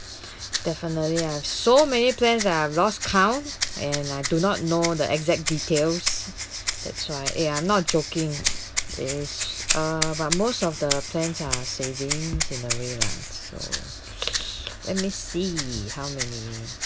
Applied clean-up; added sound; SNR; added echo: none; Rattle (instrument); 5 dB; none.